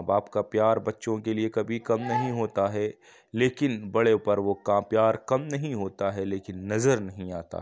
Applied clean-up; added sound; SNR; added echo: none; none; none; none.